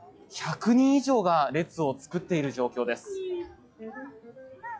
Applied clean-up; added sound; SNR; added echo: classical method log-MMSE.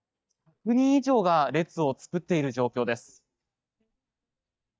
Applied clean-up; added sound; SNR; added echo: neural mask model DeepFilterNet 3.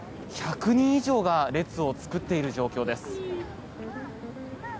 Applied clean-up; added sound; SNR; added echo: none; Guitar; 15 dB; none.